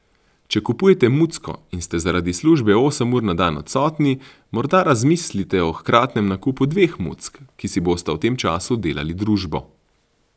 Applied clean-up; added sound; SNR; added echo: none; none; none; none.